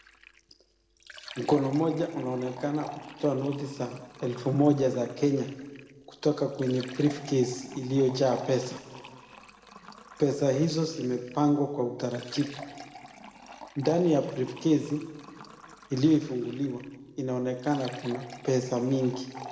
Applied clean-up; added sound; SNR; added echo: none; Fill (with liquid); 18 dB; reverberation time 1.3 s.